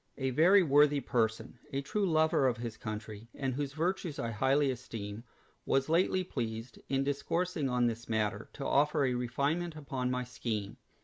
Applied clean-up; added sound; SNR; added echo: none; none; none; none.